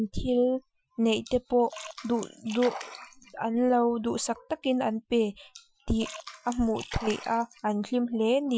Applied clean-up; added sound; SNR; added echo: classical method Wiener filter.